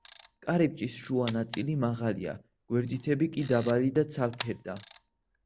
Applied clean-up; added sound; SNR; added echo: none; Camera; 16 dB; none.